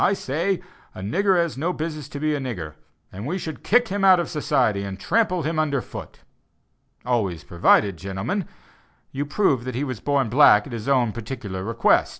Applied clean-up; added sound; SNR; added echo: none; none; none; none.